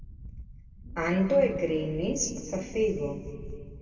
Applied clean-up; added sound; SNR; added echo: none; Wind; 13 dB; reverberation time 1.8 s.